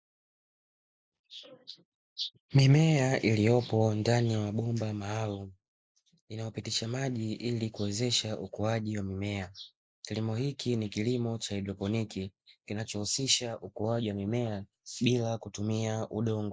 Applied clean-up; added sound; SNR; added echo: none; none; none; none.